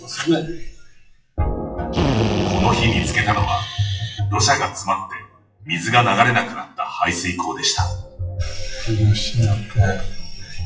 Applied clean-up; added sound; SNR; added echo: classical method WPE with log-MMSE.